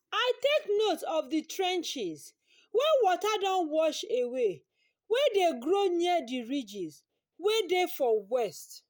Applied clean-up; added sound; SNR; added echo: none; none; none; none.